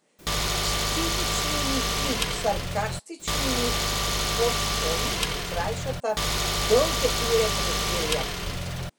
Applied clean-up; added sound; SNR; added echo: none; Car; -4 dB; none.